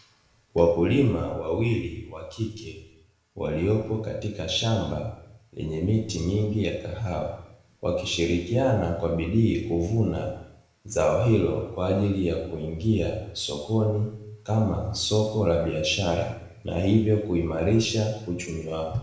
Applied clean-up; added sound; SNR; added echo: none; none; none; reverberation time 0.8 s.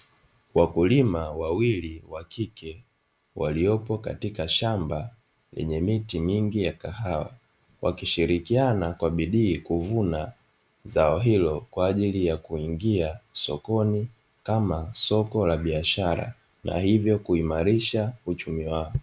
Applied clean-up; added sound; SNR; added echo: none; none; none; none.